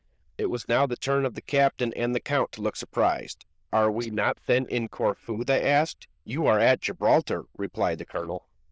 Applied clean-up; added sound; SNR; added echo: neural diffusion model UNIVERSE++.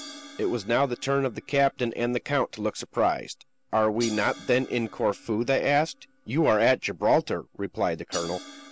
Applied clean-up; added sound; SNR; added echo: none; Crash cymbal; 20 dB; none.